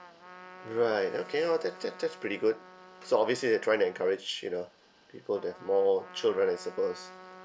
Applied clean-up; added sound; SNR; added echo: none; Trumpet; 20 dB; none.